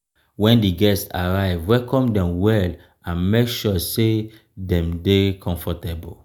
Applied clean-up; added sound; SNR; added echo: none; none; none; none.